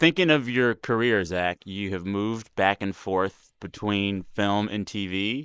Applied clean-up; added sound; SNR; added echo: neural mask model Resemble Enhance denoiser.